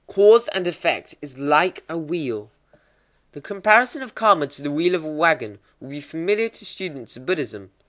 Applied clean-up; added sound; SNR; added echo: none; none; none; none.